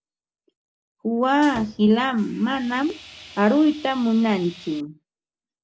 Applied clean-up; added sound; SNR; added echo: none; Sawing; 20 dB; none.